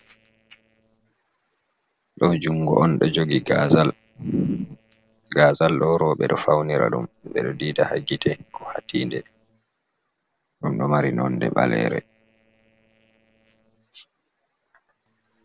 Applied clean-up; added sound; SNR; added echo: neural separator model SepFormer DNS4.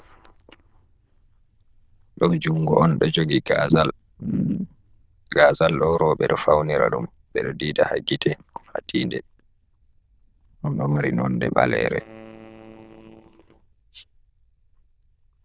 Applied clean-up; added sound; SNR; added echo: neural diffusion model UNIVERSE++.